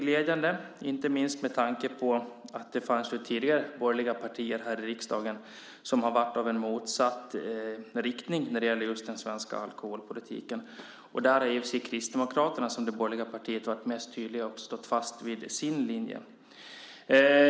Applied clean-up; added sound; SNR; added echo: none; none; none; none.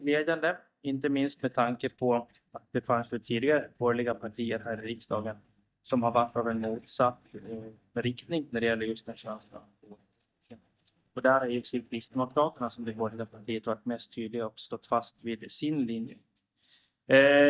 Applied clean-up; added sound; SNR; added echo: neural mask model DeepFilterNet 3.